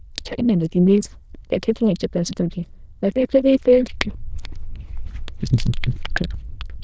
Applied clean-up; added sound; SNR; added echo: neural diffusion model UNIVERSE++.